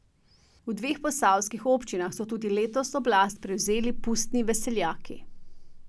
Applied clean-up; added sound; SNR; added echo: none; none; none; none.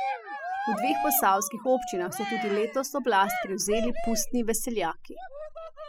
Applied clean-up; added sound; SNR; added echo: classical method spectral subtraction.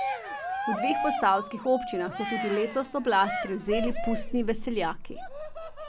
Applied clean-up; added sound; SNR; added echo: none; Cheering; 6 dB; none.